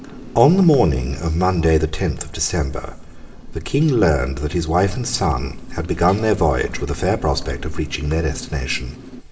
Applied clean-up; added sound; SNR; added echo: none; Motorcycle; 19 dB; reverberation time 0.8 s.